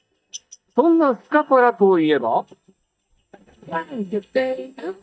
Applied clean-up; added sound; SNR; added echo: neural mask model DeepFilterNet 3.